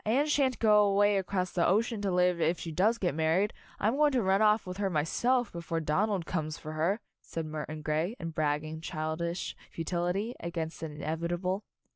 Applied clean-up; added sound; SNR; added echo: none; none; none; none.